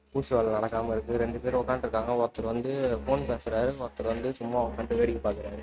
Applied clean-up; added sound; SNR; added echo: neural mask model RNNoise.